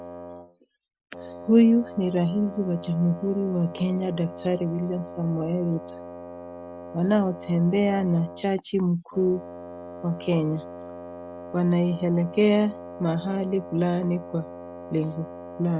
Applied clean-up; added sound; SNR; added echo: none; Wind instrument, woodwind instrument; 14 dB; none.